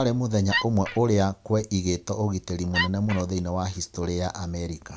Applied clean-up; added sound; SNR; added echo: none; Wood; 4 dB; none.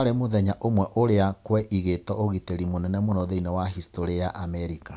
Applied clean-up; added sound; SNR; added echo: none; none; none; none.